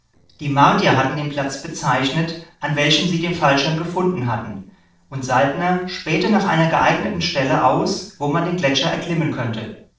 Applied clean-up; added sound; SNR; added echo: neural separator model SepFormer DNS4.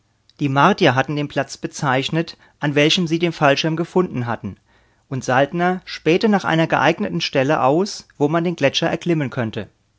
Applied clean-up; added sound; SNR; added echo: none; none; none; none.